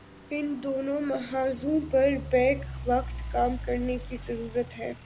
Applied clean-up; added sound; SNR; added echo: none; Idling / Truck; 11 dB; none.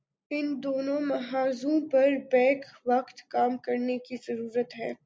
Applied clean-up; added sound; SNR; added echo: none; none; none; none.